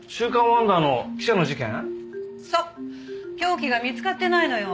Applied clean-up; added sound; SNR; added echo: none; none; none; none.